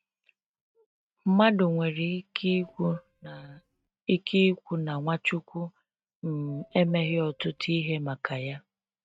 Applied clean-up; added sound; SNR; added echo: neural mask model RNNoise.